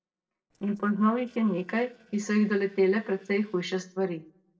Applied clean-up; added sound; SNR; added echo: neural separator model SepFormer DNS4.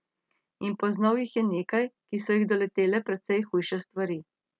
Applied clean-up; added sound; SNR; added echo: none; none; none; none.